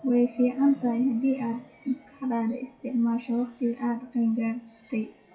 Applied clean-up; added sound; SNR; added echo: classical method WPE with log-MMSE.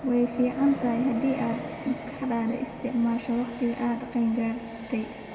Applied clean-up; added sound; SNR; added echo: none; Train; 11 dB; reverberation time 1.5 s.